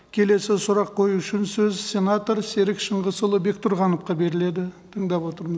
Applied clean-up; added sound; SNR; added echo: none; none; none; none.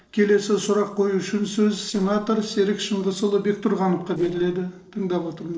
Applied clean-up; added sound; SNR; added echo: neural separator model SepFormer DNS4.